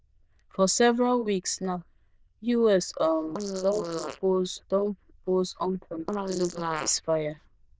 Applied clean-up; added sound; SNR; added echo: neural diffusion model UNIVERSE++.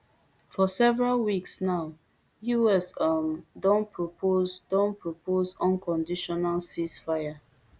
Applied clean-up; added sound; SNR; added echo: none; none; none; none.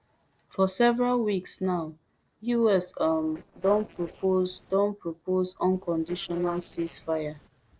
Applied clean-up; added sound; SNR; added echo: neural separator model SepFormer DNS4.